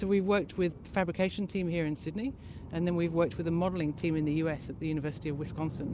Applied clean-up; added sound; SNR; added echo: none; none; none; none.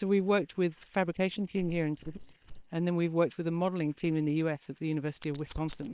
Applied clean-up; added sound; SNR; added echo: neural separator model SepFormer WHAM!.